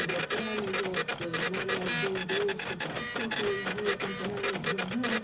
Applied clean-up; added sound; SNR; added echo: none; Printer; -3 dB; reverberation time 0.4 s.